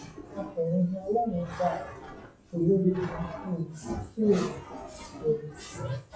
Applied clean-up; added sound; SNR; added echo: classical method WPE with log-MMSE.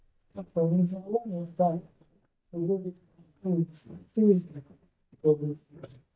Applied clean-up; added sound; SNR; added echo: neural mask model DeepFilterNet 3.